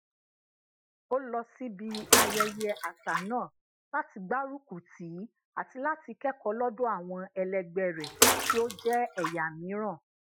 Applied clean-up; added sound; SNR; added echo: classical method Wiener filter.